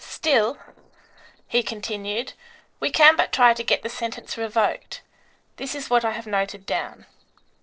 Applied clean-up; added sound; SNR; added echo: neural separator model SepFormer DNS4.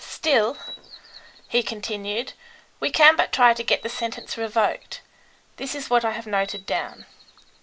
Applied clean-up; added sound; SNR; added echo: none; Bird vocalization, bird call, bird song; 18 dB; none.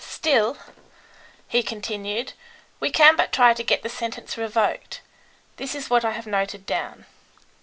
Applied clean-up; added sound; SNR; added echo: none; none; none; none.